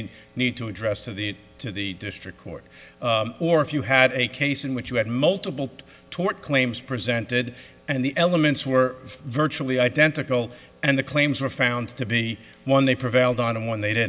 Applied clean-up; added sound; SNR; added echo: none; none; none; none.